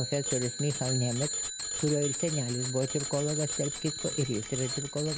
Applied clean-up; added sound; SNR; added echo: none; Bicycle bell; 3 dB; none.